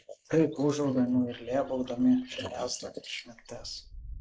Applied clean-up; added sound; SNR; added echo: neural mask model Resemble Enhance denoiser.